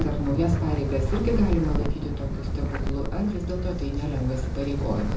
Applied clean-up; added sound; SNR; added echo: none; Wind; -1 dB; reverberation time 0.6 s.